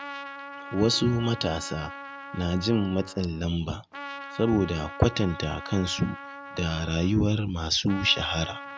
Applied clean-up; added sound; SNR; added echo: none; Trumpet; 13 dB; none.